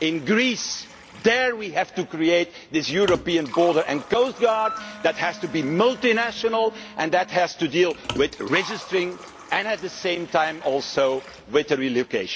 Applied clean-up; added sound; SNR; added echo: none; Liquid + Wind instrument, woodwind instrument; 16 dB; none.